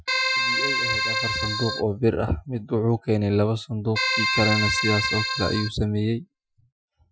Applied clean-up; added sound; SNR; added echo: classical method Wiener filter.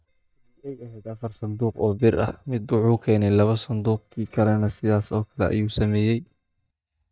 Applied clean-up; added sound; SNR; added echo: neural mask model DeepFilterNet 3.